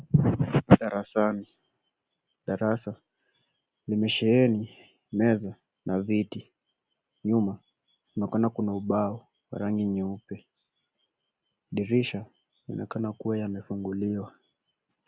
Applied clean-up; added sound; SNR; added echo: none; none; none; none.